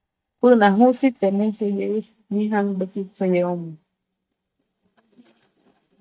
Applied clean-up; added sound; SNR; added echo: neural mask model DeepFilterNet 3.